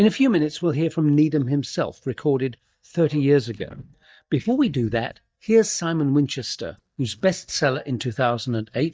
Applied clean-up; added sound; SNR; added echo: neural mask model DeepFilterNet 3.